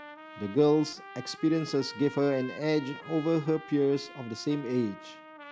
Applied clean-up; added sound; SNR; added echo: none; Trumpet; 17 dB; none.